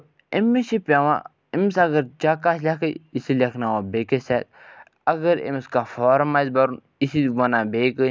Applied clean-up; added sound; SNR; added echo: none; none; none; none.